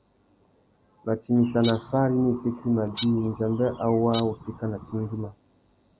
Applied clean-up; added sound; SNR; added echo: none; Bird; 10 dB; none.